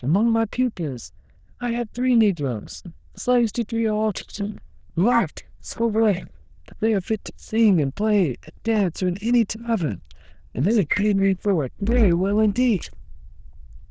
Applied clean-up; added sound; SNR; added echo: neural diffusion model UNIVERSE++.